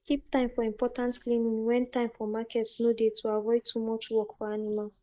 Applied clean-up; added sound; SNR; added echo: neural mask model DeepFilterNet 3.